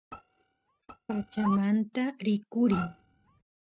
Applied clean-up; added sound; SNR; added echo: neural mask model RNNoise.